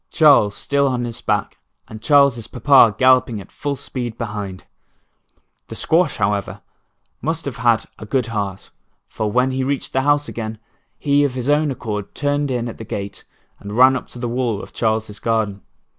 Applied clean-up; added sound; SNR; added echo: none; none; none; none.